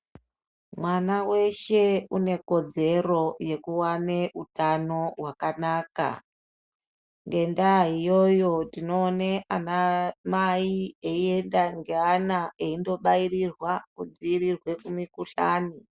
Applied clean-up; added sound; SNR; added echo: none; none; none; none.